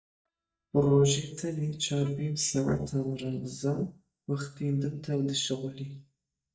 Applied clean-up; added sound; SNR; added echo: neural mask model DeepFilterNet 3.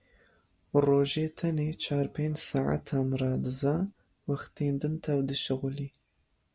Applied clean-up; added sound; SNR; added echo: none; none; none; none.